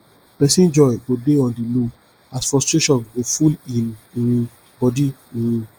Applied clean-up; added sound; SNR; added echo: neural mask model Resemble Enhance denoiser.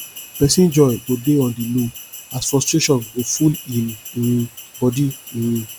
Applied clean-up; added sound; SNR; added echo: none; Bell; 17 dB; none.